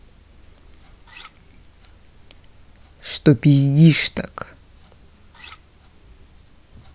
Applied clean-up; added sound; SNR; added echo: none; Cutlery, silverware; 18 dB; none.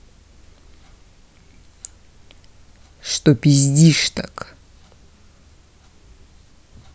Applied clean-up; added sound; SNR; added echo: none; none; none; none.